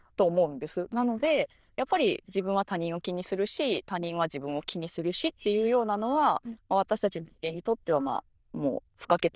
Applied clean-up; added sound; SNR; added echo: neural diffusion model UNIVERSE++.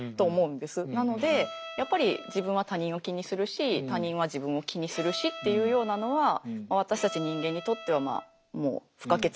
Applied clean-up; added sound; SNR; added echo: none; Bowed string instrument; 13 dB; none.